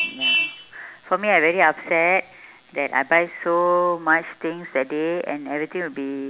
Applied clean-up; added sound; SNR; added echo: none; Vehicle horn, car horn, honking; 10 dB; none.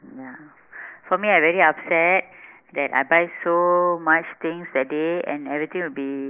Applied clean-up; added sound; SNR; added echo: neural mask model Resemble Enhance denoiser.